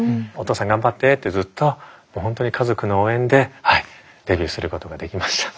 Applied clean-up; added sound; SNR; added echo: none; none; none; none.